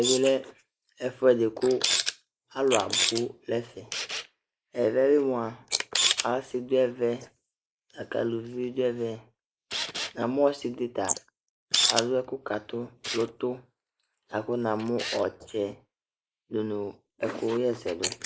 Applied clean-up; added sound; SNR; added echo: neural mask model Resemble Enhance denoiser.